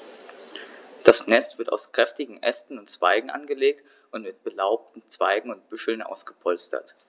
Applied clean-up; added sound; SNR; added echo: none; none; none; none.